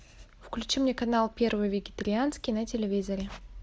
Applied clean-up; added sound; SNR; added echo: none; none; none; none.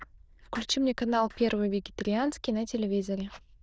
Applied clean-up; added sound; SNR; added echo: neural diffusion model UNIVERSE++.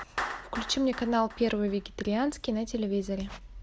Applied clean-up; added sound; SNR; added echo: none; Clapping; 13 dB; none.